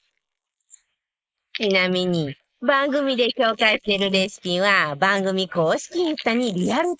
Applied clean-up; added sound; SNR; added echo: neural mask model Resemble Enhance denoiser.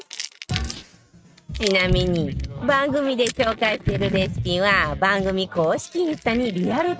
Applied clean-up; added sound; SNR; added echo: neural mask model RNNoise.